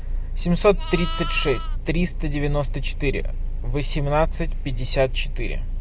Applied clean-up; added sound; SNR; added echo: none; Livestock, farm animals, working animals; 19 dB; none.